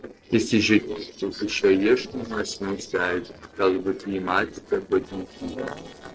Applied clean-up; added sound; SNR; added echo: neural separator model SepFormer DNS4.